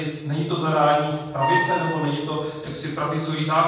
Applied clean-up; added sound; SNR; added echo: none; Squeak; 2 dB; reverberation time 1.2 s.